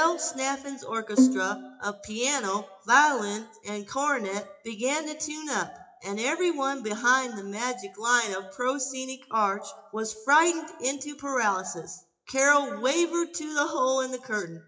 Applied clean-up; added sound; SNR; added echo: classical method WPE with log-MMSE.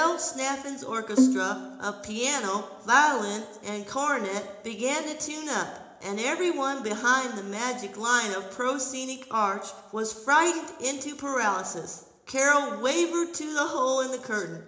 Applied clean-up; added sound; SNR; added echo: none; Bowed string instrument; -1 dB; reverberation time 0.8 s.